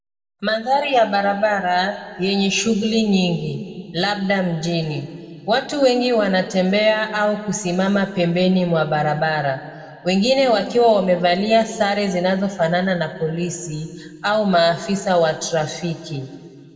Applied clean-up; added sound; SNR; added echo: none; none; none; reverberation time 1.7 s.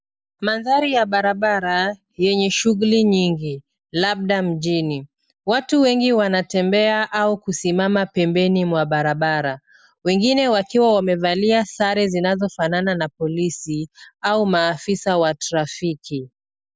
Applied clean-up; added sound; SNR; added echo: none; none; none; none.